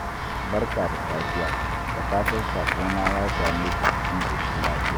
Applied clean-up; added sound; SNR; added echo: none; Walk, footsteps / Run / Bell; -4 dB; none.